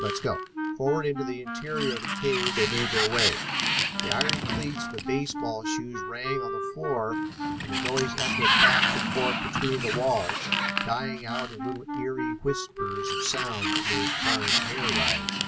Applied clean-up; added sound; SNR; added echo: none; Sliding door + Wind instrument, woodwind instrument; -3 dB; none.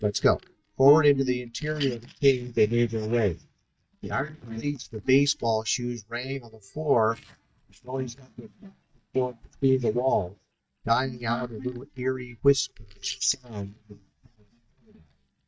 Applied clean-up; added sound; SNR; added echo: neural mask model DeepFilterNet 3.